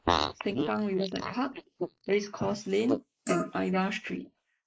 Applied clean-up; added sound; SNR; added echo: neural mask model Resemble Enhance denoiser.